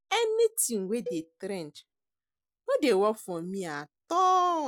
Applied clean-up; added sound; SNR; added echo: none; Cowbell; 17 dB; none.